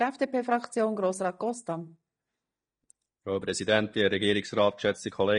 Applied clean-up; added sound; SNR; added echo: neural mask model DeepFilterNet 3.